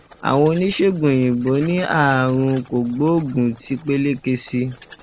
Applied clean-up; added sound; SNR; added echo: none; Wild animals; 17 dB; none.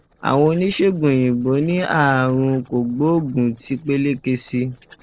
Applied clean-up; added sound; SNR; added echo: neural separator model SepFormer DNS4.